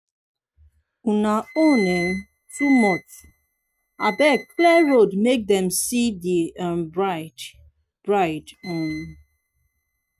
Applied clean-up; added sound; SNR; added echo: neural mask model RNNoise.